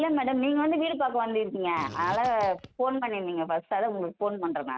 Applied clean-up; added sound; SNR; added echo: none; Fart; 14 dB; none.